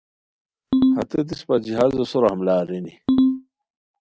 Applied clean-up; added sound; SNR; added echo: neural mask model RNNoise.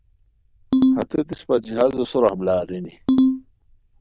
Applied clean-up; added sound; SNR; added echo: neural diffusion model UNIVERSE++.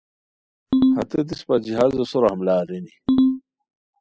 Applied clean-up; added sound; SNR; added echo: classical method spectral subtraction.